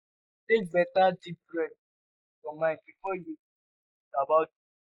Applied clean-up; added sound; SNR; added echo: neural mask model Resemble Enhance denoiser.